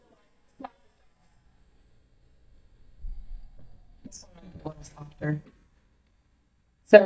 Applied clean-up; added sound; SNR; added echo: neural mask model DeepFilterNet 3.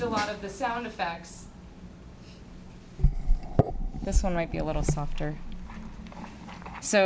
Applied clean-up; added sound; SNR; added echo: none; none; none; none.